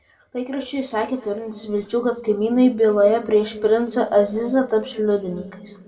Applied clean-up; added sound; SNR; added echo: none; none; none; reverberation time 1.8 s.